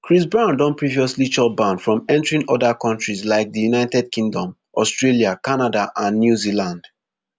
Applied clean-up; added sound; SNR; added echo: none; none; none; none.